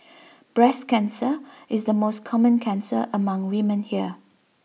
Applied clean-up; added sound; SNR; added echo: none; none; none; none.